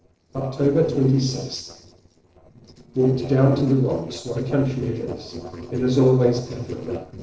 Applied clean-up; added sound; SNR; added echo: neural separator model SepFormer DNS4.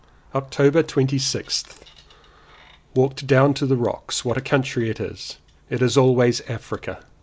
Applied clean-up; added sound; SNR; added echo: none; none; none; none.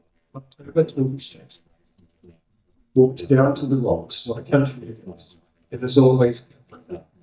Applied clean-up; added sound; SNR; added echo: neural mask model DeepFilterNet 3.